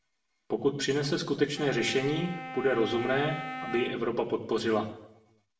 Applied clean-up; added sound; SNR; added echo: none; Wind instrument, woodwind instrument; 11 dB; reverberation time 0.7 s.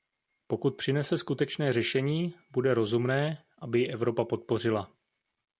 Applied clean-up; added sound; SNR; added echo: none; none; none; none.